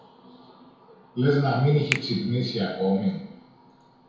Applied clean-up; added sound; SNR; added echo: none; Finger snapping; 11 dB; reverberation time 0.9 s.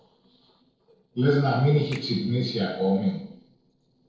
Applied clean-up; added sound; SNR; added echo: neural separator model SepFormer DNS4.